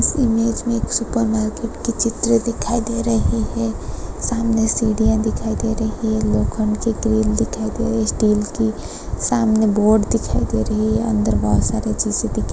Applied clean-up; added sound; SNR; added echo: none; none; none; none.